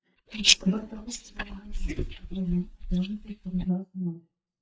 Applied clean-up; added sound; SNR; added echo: neural mask model DeepFilterNet 3.